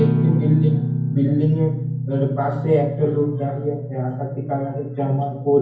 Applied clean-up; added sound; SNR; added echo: none; Guitar; 2 dB; reverberation time 0.9 s.